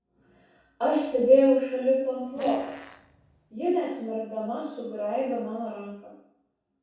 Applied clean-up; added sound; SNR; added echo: none; Fart; 19 dB; reverberation time 0.7 s.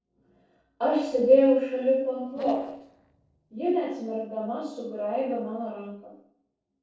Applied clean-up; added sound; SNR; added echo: neural separator model SepFormer DNS4.